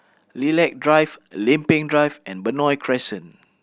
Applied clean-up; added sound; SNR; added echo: none; none; none; none.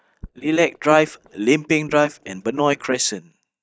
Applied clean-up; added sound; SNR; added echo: neural mask model DeepFilterNet 3.